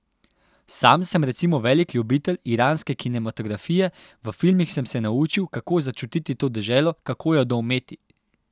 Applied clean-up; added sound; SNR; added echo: none; none; none; none.